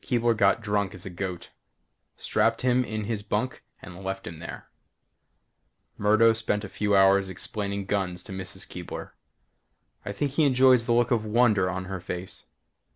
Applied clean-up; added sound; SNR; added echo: none; none; none; none.